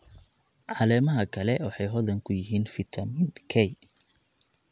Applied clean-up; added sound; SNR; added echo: none; none; none; none.